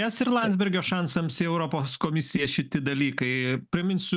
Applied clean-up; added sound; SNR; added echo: none; none; none; none.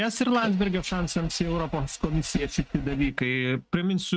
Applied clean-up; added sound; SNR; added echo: neural mask model RNNoise.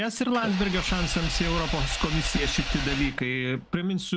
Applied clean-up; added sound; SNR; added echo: none; Engine / Vehicle; 4 dB; none.